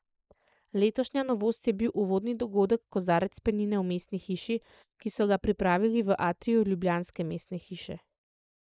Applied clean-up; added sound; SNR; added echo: neural mask model Resemble Enhance denoiser.